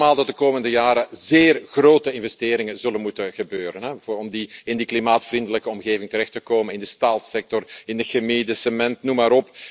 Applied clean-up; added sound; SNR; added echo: none; none; none; none.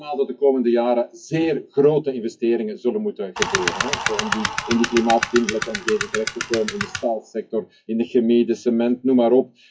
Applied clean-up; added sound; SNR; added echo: classical method WPE with log-MMSE.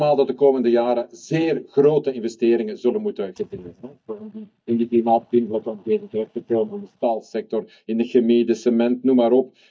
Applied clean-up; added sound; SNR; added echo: neural mask model DeepFilterNet 3.